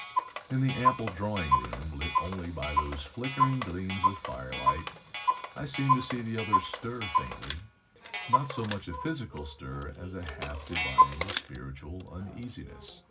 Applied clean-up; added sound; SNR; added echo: none; Clock; -4 dB; reverberation time 0.4 s.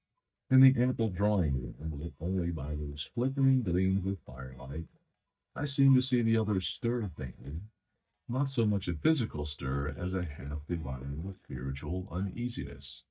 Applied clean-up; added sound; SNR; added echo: neural mask model DeepFilterNet 3.